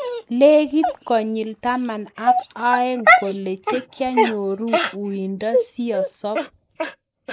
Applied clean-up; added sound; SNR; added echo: neural mask model Resemble Enhance denoiser.